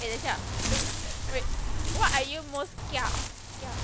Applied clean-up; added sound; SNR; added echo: none; Wind; -3 dB; none.